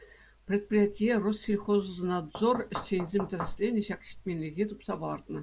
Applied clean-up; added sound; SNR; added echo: none; Knock / Wood; 9 dB; none.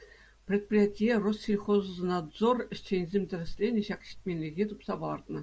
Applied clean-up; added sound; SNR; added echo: none; none; none; none.